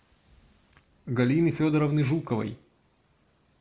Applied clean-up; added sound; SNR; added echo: none; none; none; none.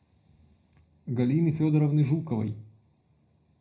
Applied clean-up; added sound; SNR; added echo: none; none; none; reverberation time 0.4 s.